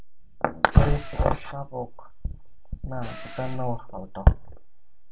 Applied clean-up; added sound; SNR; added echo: none; Tools; 20 dB; reverberation time 0.2 s.